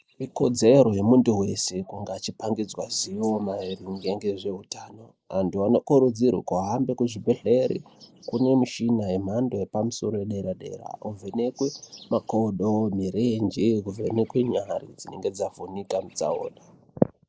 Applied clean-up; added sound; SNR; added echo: neural mask model Resemble Enhance denoiser.